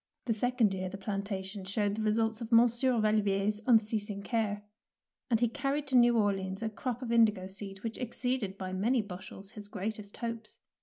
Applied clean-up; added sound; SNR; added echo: none; none; none; none.